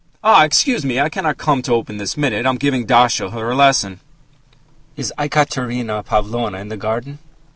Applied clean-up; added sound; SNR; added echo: none; none; none; none.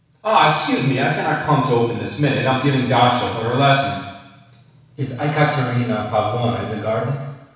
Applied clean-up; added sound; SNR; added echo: none; none; none; reverberation time 1.1 s.